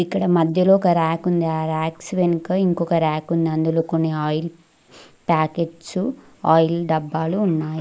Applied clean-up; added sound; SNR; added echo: neural mask model Resemble Enhance denoiser.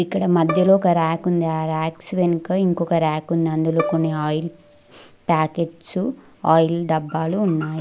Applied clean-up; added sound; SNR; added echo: none; Bowed string instrument; 15 dB; none.